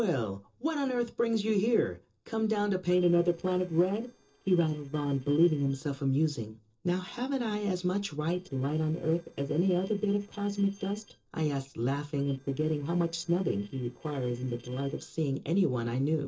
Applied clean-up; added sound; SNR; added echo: neural separator model SepFormer DNS4.